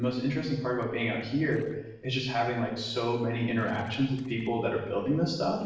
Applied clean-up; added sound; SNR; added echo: neural separator model SepFormer DNS4.